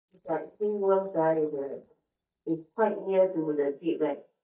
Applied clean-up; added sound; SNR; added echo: neural mask model DeepFilterNet 3.